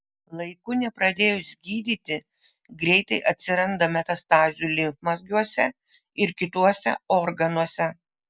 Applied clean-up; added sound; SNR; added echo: none; none; none; none.